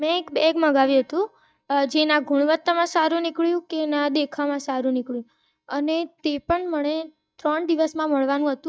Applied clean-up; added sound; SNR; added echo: neural mask model DeepFilterNet 3.